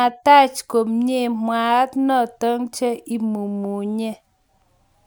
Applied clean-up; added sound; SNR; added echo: none; none; none; none.